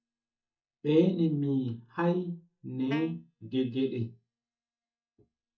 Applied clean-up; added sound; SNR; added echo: neural mask model DeepFilterNet 3.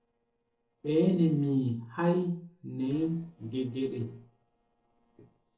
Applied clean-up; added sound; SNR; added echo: neural separator model SepFormer DNS4.